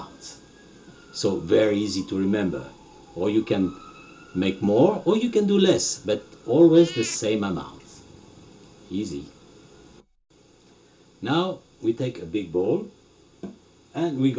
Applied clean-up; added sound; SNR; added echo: none; Meow / Purr; 19 dB; reverberation time 0.2 s.